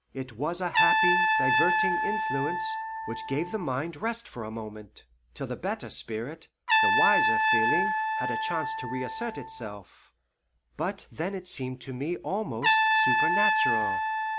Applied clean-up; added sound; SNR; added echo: none; Trumpet; -5 dB; none.